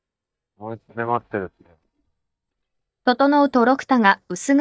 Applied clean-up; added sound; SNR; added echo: neural mask model DeepFilterNet 3.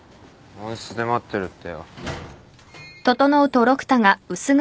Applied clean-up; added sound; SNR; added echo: none; none; none; none.